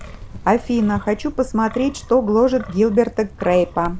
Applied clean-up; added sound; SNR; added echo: none; Wind; 16 dB; none.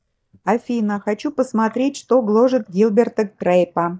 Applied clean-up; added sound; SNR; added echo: neural mask model DeepFilterNet 3.